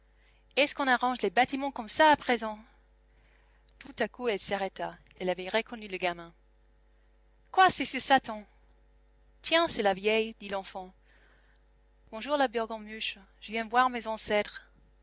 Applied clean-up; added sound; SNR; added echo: none; none; none; none.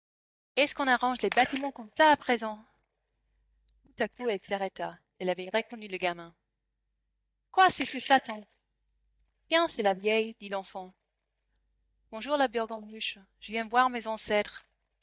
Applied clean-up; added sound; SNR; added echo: neural mask model DeepFilterNet 3.